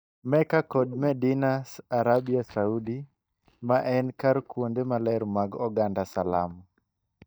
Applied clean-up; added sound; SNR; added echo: neural mask model DeepFilterNet 3.